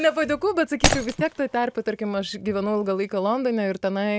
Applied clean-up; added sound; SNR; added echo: none; Shatter; 3 dB; none.